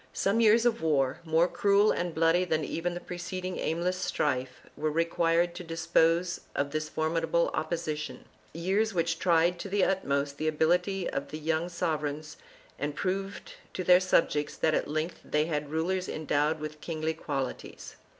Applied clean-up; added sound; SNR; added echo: none; none; none; none.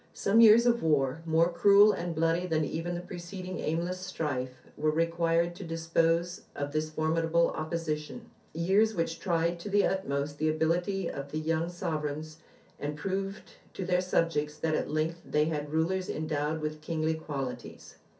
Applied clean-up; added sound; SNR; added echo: none; none; none; reverberation time 0.3 s.